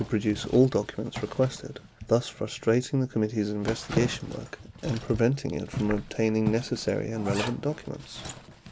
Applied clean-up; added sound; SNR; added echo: none; Zipper (clothing); 10 dB; none.